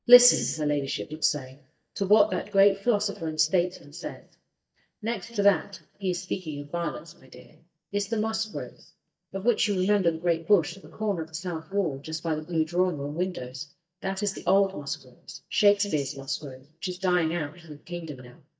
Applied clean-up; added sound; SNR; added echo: neural mask model DeepFilterNet 3.